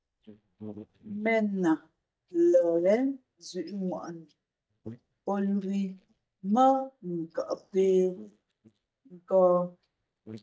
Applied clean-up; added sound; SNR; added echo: neural mask model DeepFilterNet 3.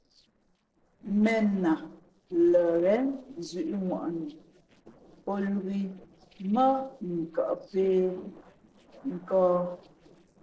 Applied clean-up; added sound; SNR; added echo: neural separator model SepFormer DNS4.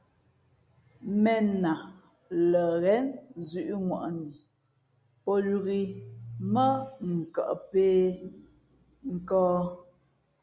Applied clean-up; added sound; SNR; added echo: none; none; none; none.